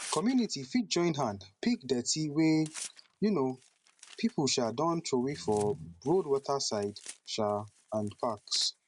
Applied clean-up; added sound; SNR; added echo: none; Tearing; 19 dB; none.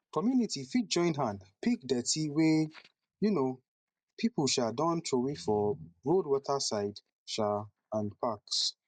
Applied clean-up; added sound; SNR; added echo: neural mask model DeepFilterNet 3.